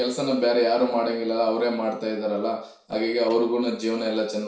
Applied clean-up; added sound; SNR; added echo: neural separator model SepFormer DNS4.